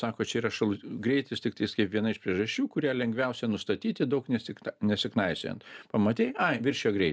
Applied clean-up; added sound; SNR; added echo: none; none; none; none.